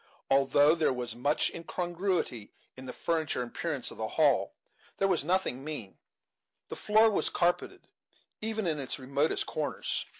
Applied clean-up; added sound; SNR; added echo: none; none; none; none.